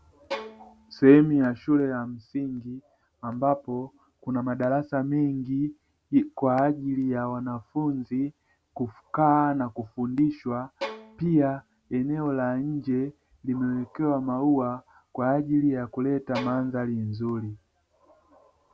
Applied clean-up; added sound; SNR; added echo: none; Bowed string instrument; 15 dB; none.